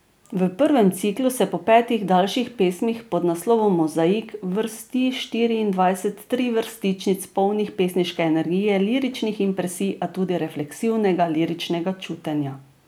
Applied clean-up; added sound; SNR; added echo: none; none; none; none.